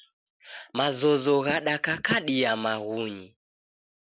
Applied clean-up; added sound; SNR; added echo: none; none; none; none.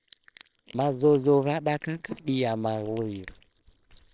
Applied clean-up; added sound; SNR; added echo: neural separator model SepFormer WHAMR!.